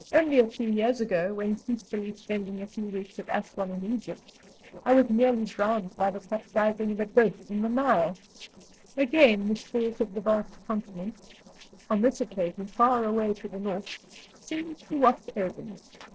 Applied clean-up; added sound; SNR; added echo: neural separator model SepFormer DNS4.